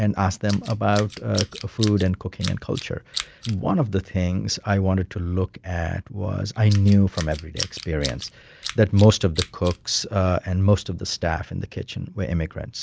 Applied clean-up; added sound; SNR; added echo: none; Tools; 13 dB; none.